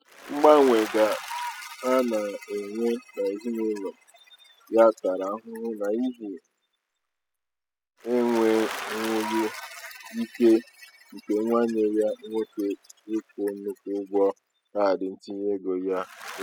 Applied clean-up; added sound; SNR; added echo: classical method spectral subtraction.